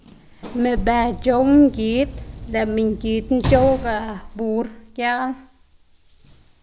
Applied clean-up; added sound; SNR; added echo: none; Sliding door / Slam; 10 dB; none.